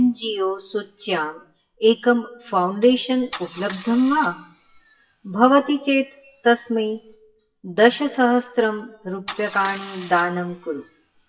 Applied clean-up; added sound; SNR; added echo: classical method WPE with log-MMSE.